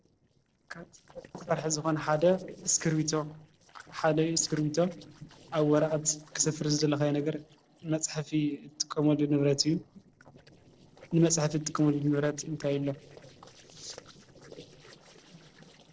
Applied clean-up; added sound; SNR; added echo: neural separator model SepFormer DNS4.